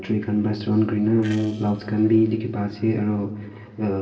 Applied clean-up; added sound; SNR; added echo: neural separator model SepFormer DNS4.